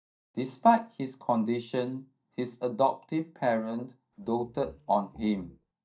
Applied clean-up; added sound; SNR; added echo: neural mask model DeepFilterNet 3.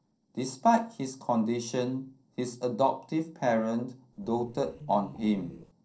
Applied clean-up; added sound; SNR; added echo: neural separator model SepFormer DNS4.